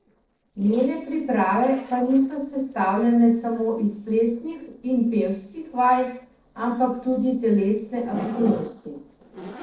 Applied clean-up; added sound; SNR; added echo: neural separator model SepFormer DNS4.